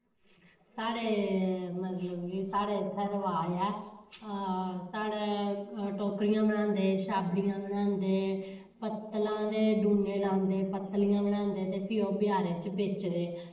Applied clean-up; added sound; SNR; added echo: neural separator model SepFormer DNS4.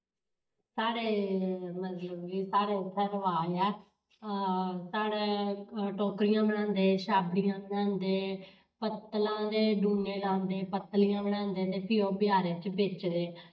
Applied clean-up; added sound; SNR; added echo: neural mask model DeepFilterNet 3.